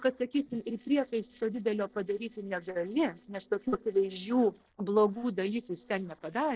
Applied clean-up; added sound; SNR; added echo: neural separator model SepFormer DNS4.